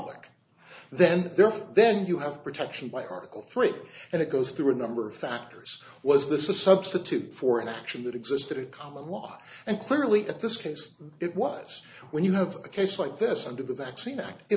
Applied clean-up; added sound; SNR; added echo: none; none; none; none.